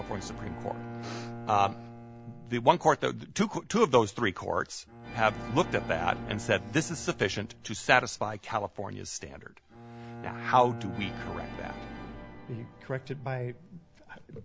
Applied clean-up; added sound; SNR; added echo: none; Organ + Bowed string instrument; 12 dB; none.